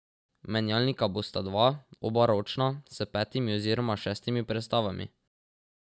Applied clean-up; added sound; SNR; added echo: none; none; none; none.